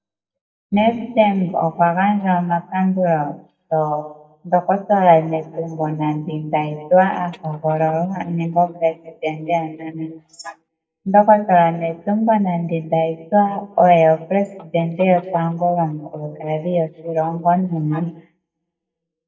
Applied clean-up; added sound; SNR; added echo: neural mask model DeepFilterNet 3.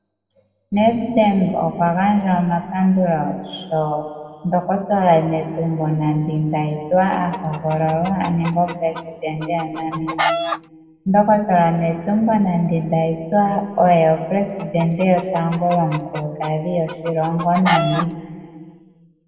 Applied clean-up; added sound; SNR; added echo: none; Chicken, rooster; 8 dB; reverberation time 1.9 s.